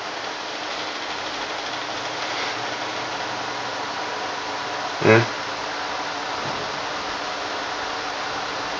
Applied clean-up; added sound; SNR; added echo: none; none; none; none.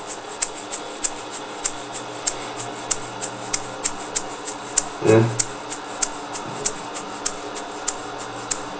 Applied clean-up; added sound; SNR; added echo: none; Rattle (instrument); 2 dB; reverberation time 0.8 s.